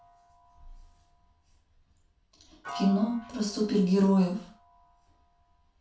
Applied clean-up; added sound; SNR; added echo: none; Piano; 18 dB; reverberation time 0.3 s.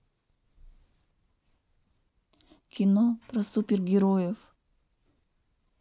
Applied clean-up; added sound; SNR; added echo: none; none; none; none.